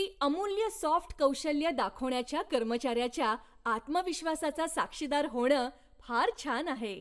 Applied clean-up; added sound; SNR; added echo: none; none; none; reverberation time 0.3 s.